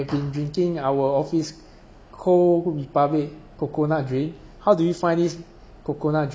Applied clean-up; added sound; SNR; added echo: none; none; none; none.